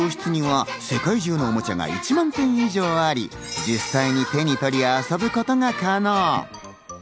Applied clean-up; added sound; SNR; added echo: none; none; none; none.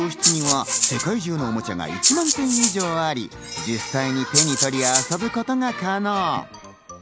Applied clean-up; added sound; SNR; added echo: none; Rattle (instrument); -3 dB; none.